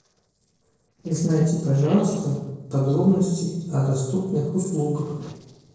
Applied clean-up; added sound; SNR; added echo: neural separator model SepFormer DNS4.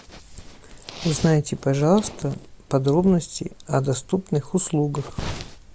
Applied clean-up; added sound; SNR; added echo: none; none; none; none.